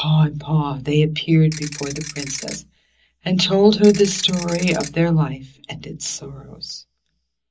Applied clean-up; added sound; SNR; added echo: none; Ratchet, pawl / Percussion; 13 dB; reverberation time 0.4 s.